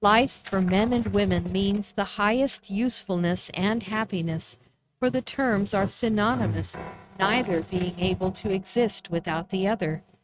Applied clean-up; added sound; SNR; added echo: neural mask model RNNoise.